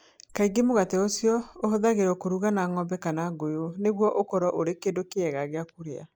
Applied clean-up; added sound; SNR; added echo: neural mask model Resemble Enhance denoiser.